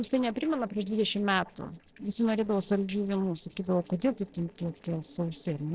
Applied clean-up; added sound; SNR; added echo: neural separator model SepFormer DNS4.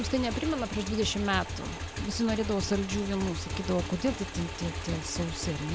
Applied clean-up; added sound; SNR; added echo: none; Motorcycle / Engine; 5 dB; none.